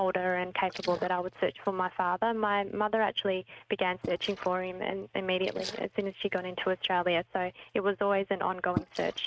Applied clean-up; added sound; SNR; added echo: neural mask model RNNoise.